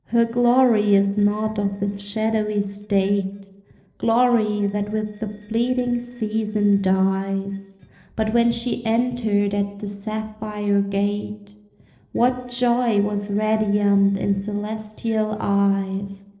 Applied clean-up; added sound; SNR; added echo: neural separator model SepFormer DNS4.